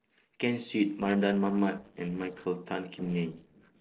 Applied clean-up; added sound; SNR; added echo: neural separator model SepFormer DNS4.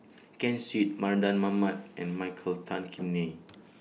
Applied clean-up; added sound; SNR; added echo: none; none; none; none.